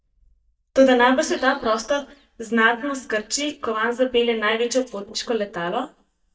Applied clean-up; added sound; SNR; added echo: neural mask model DeepFilterNet 3.